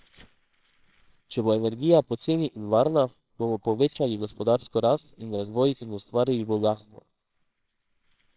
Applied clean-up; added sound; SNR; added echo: neural separator model SepFormer WHAMR!.